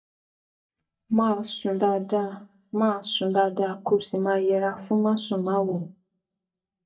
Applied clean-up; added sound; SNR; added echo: neural mask model DeepFilterNet 3.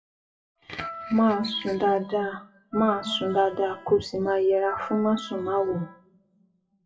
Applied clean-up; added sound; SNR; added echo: classical method WPE with log-MMSE.